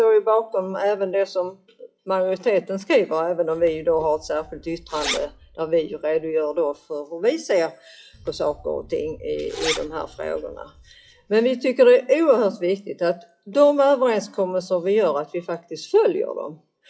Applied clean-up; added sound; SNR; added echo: classical method WPE with log-MMSE.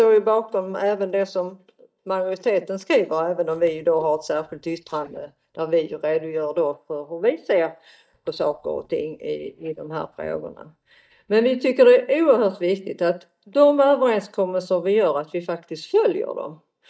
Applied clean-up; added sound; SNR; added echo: neural mask model DeepFilterNet 3.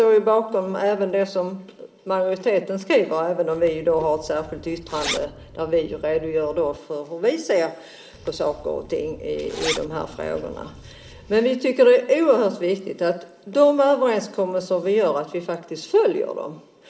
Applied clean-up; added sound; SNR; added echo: none; Zipper (clothing); 15 dB; reverberation time 0.9 s.